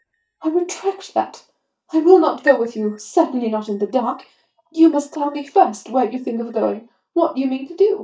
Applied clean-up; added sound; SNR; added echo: neural mask model DeepFilterNet 3.